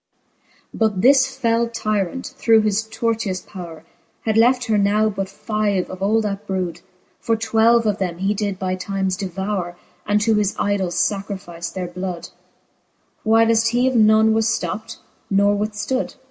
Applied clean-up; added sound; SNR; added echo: none; none; none; none.